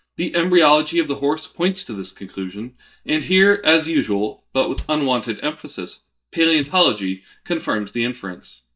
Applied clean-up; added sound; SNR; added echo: neural mask model DeepFilterNet 3.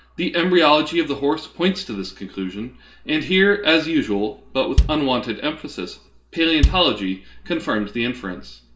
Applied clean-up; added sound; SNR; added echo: none; Bass drum; 2 dB; reverberation time 0.6 s.